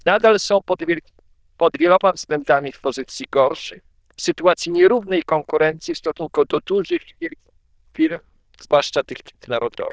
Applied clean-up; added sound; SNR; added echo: neural diffusion model UNIVERSE++.